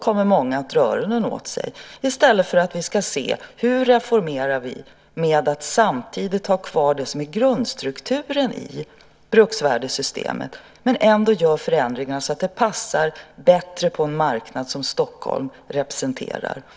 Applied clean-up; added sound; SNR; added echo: none; none; none; none.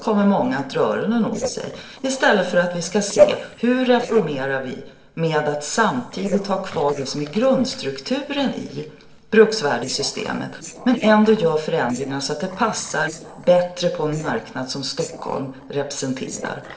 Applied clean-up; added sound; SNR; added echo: neural separator model SepFormer DNS4.